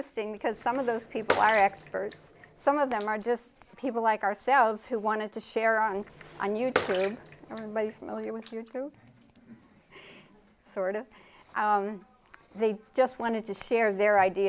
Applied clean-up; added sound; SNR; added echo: none; Bathtub (filling or washing) / Water / Splash, splatter; 10 dB; none.